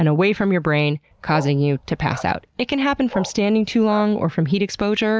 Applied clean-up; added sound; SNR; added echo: none; Bark; 16 dB; none.